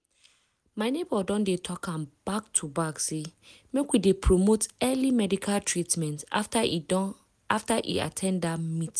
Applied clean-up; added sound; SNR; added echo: none; none; none; none.